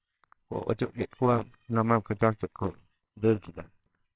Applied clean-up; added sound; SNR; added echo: neural separator model SepFormer WHAMR!.